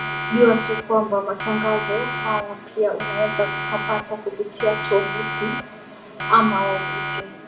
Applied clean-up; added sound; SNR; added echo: none; Siren; 6 dB; reverberation time 0.4 s.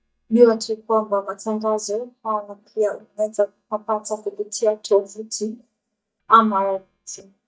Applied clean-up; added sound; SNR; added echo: neural mask model DeepFilterNet 3.